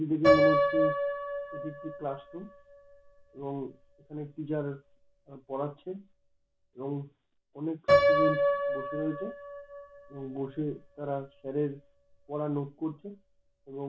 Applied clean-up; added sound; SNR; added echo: none; Piano; -4 dB; none.